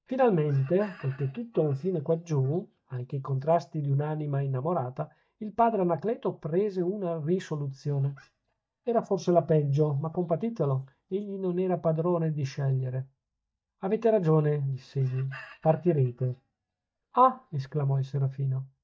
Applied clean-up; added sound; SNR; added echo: neural mask model DeepFilterNet 3.